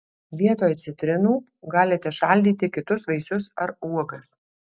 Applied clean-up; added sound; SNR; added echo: none; none; none; none.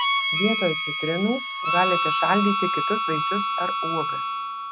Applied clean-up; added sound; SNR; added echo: none; Harmonica; -2 dB; none.